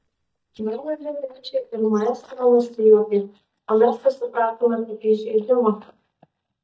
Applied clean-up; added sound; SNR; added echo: neural mask model DeepFilterNet 3.